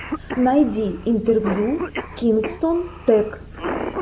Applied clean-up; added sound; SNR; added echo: none; Cough; 10 dB; none.